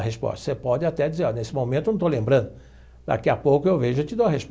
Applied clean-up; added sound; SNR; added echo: none; none; none; none.